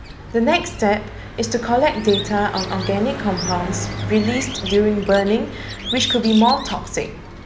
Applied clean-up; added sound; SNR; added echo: none; Car passing by + Bird; 9 dB; none.